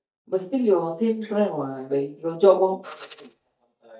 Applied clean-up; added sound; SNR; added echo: neural mask model DeepFilterNet 3.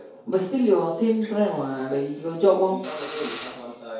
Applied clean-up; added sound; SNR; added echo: none; Drill; 16 dB; reverberation time 2.4 s.